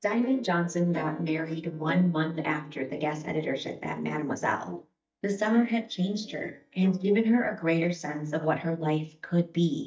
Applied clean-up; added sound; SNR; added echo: neural mask model DeepFilterNet 3.